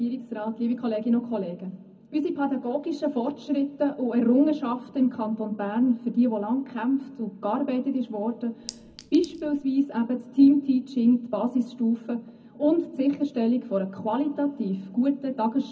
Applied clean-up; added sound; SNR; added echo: none; Chink, clink; 19 dB; reverberation time 0.4 s.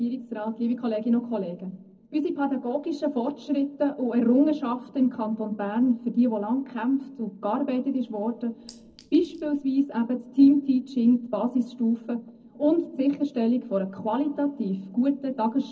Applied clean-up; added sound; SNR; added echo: neural separator model SepFormer DNS4.